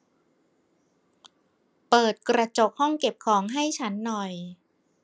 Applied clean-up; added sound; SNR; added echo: none; none; none; none.